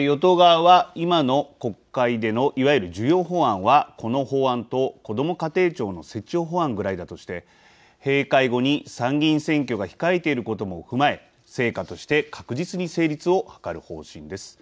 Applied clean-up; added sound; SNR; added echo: none; none; none; none.